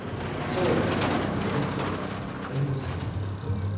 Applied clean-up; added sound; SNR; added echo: none; Motor vehicle (road); 0 dB; reverberation time 1.0 s.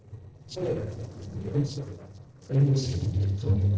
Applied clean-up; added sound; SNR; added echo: neural separator model SepFormer DNS4.